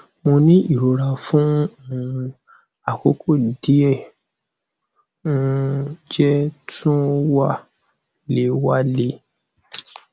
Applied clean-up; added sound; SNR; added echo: none; none; none; none.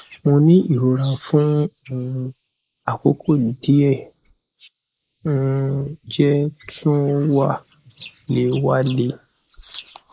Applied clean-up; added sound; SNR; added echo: neural mask model Resemble Enhance denoiser.